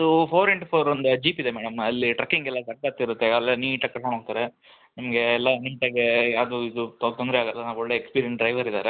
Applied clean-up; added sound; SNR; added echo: none; none; none; none.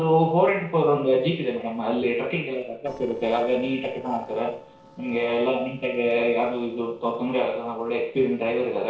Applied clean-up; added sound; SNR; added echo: neural separator model SepFormer DNS4.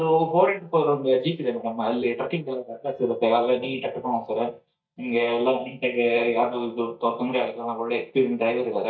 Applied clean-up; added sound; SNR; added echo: neural mask model DeepFilterNet 3.